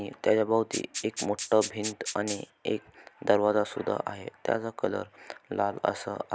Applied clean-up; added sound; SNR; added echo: none; Rattle (instrument); 8 dB; none.